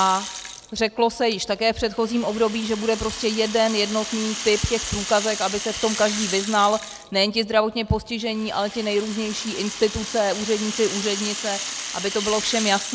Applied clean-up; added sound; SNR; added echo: none; Rattle (instrument); 9 dB; none.